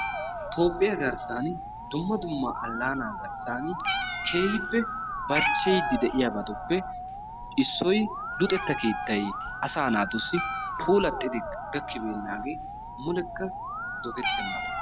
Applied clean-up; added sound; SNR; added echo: none; Musical instrument + Meow; 4 dB; none.